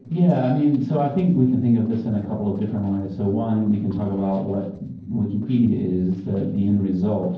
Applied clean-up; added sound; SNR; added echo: neural separator model SepFormer DNS4.